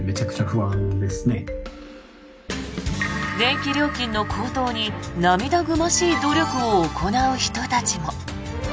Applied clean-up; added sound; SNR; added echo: none; Wind instrument, woodwind instrument; 18 dB; none.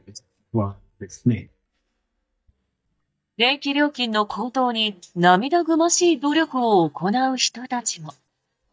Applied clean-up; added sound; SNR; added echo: neural mask model DeepFilterNet 3.